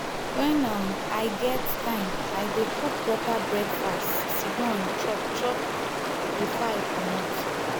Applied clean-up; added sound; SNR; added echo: none; Stream; -1 dB; none.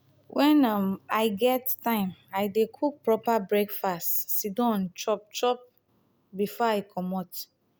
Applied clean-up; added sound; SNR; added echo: none; none; none; none.